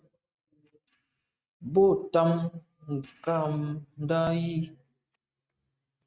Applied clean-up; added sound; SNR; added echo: neural mask model RNNoise.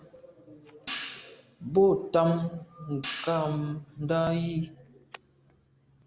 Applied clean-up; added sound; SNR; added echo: none; Hi-hat; 14 dB; none.